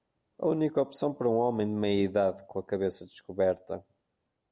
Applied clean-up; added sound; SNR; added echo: none; none; none; none.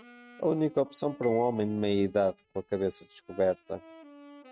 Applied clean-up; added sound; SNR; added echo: neural mask model RNNoise.